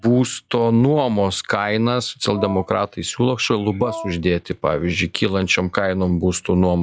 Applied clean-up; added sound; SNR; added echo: classical method log-MMSE.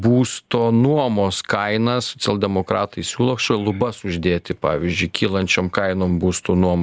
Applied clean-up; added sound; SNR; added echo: none; none; none; none.